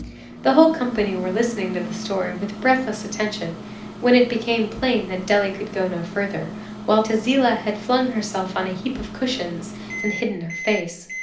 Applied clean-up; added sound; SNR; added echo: none; Microwave oven; 11 dB; reverberation time 0.4 s.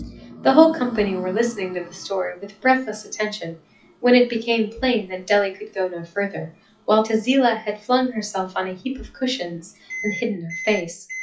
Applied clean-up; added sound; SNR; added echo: classical method WPE with log-MMSE.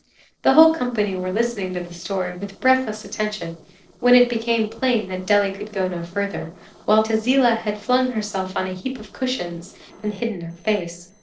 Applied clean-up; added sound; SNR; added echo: neural separator model SepFormer DNS4.